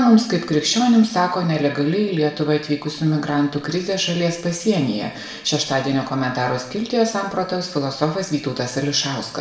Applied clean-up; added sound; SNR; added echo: none; none; none; reverberation time 0.7 s.